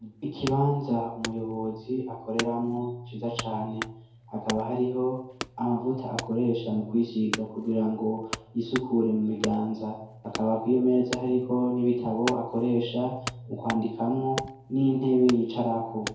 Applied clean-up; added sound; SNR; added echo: none; Wood / Domestic sounds, home sounds; 13 dB; reverberation time 2.3 s.